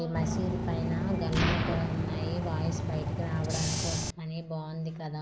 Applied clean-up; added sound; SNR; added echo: none; Explosion + Bus / Engine; -4 dB; none.